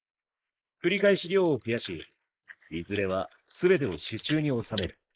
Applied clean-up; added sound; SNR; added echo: neural mask model Resemble Enhance denoiser.